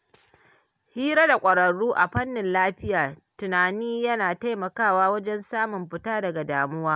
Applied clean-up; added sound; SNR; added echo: none; none; none; none.